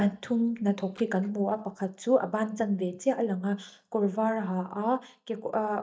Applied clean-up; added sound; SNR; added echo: neural mask model DeepFilterNet 3.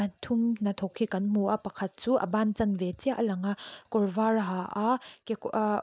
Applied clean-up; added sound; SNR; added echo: none; none; none; none.